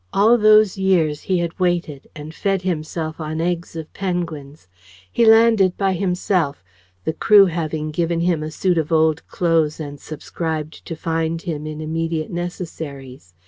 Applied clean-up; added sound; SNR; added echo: none; none; none; none.